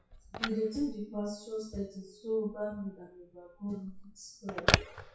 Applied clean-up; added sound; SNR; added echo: classical method WPE with log-MMSE.